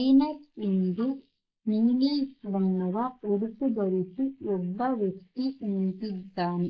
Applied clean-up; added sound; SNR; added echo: neural mask model Resemble Enhance denoiser.